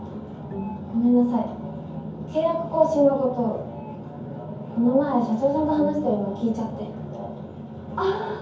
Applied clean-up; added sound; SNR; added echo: none; Bowed string instrument; 16 dB; reverberation time 0.6 s.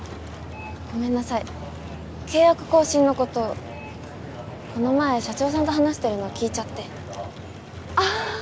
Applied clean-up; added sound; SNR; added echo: none; none; none; none.